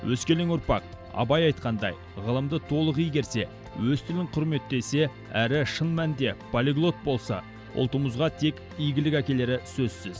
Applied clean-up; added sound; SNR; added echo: none; none; none; none.